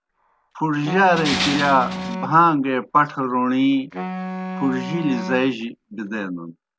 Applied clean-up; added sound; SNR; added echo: none; Tools + Wind instrument, woodwind instrument; 8 dB; none.